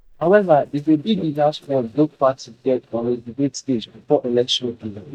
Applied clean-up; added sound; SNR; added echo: neural mask model DeepFilterNet 3.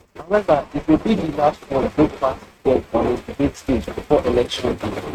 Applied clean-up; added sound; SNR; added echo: neural mask model RNNoise.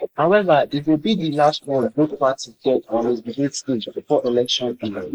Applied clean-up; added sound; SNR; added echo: neural mask model Resemble Enhance denoiser.